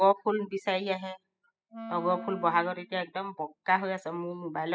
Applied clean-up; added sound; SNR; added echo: classical method spectral subtraction.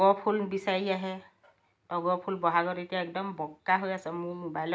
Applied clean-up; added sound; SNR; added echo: none; none; none; none.